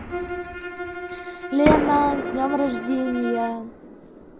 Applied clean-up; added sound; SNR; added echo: none; Bowed string instrument + Fireworks; 4 dB; none.